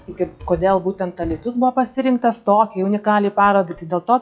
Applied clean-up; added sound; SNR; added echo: classical method log-MMSE.